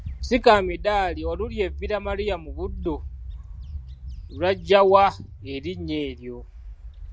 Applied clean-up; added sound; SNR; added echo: none; Bird; 11 dB; none.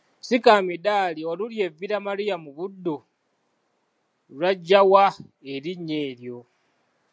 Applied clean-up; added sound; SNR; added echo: none; none; none; none.